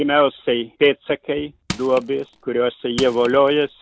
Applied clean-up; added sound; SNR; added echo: none; Crushing; 13 dB; none.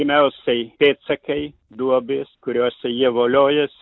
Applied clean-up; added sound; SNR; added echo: none; none; none; none.